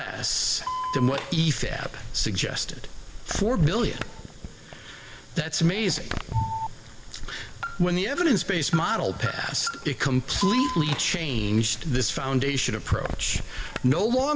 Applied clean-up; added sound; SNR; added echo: none; Alarm; 8 dB; reverberation time 0.3 s.